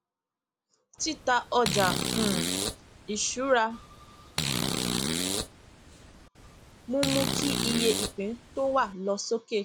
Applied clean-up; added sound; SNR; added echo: none; Fart; 2 dB; none.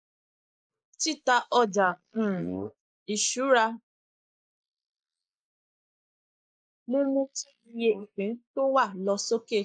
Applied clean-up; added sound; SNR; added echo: neural mask model Resemble Enhance denoiser.